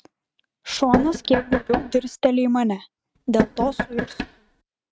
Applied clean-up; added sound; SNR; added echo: neural mask model RNNoise.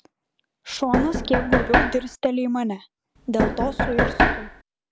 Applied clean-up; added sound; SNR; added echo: none; Knock; -4 dB; none.